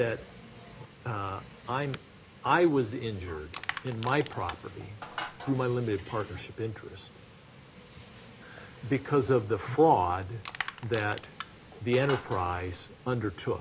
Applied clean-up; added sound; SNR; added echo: none; Crushing; 11 dB; none.